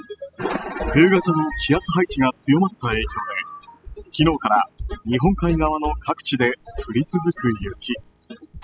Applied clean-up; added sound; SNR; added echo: classical method spectral subtraction.